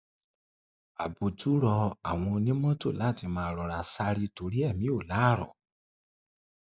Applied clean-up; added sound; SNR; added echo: none; none; none; none.